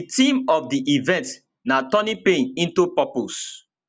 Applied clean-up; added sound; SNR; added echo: none; none; none; none.